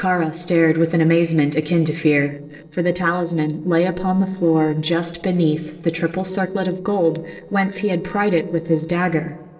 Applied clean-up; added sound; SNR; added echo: neural separator model SepFormer DNS4.